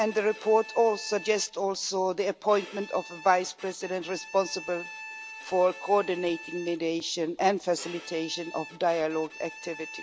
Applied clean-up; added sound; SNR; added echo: none; Bowed string instrument; 16 dB; none.